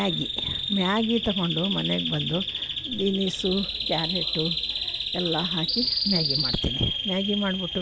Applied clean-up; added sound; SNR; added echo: none; Bird vocalization, bird call, bird song; 1 dB; none.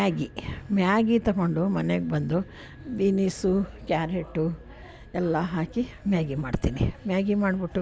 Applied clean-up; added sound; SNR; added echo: none; none; none; none.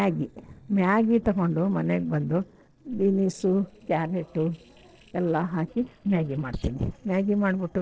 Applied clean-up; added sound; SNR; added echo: neural separator model SepFormer DNS4.